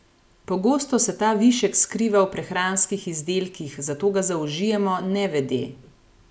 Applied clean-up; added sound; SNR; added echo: none; none; none; none.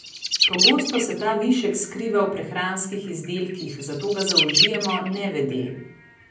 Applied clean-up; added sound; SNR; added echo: none; Bird; 1 dB; reverberation time 0.6 s.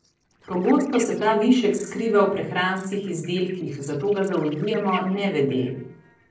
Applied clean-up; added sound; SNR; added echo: neural separator model SepFormer DNS4.